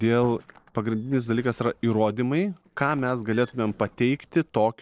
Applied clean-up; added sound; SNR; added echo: neural separator model SepFormer DNS4.